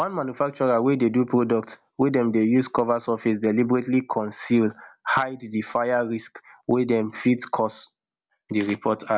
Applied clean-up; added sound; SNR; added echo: none; none; none; none.